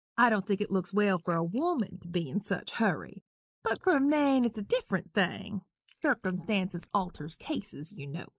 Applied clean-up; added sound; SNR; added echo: neural mask model Resemble Enhance denoiser.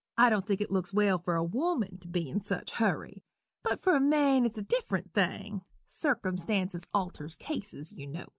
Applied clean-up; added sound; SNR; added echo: none; none; none; none.